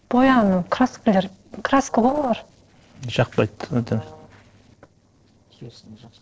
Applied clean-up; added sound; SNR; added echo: neural separator model SepFormer DNS4.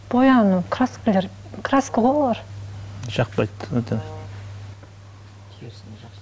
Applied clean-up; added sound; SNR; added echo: none; Brass instrument; 20 dB; none.